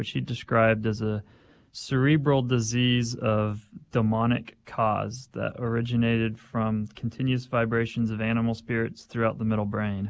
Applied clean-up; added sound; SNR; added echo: none; none; none; none.